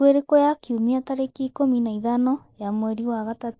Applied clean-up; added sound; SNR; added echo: neural mask model Resemble Enhance denoiser.